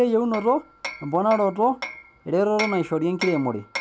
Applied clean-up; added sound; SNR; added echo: none; Hammer; 13 dB; none.